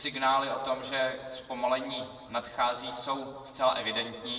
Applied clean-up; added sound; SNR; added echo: none; none; none; reverberation time 1.3 s.